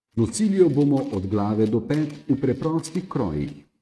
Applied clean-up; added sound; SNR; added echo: neural mask model RNNoise.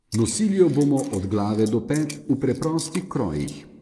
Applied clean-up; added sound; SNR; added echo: neural mask model Resemble Enhance denoiser.